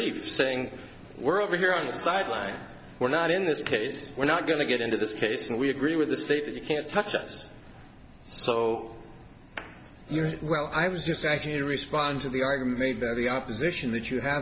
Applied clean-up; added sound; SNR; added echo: none; none; none; none.